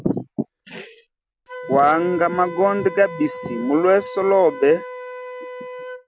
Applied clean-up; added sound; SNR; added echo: none; Bell + Wind instrument, woodwind instrument; 13 dB; none.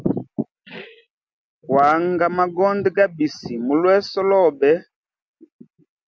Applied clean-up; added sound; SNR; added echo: none; none; none; none.